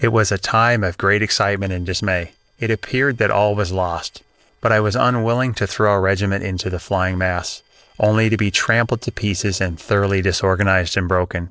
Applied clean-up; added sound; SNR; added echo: neural separator model SepFormer DNS4.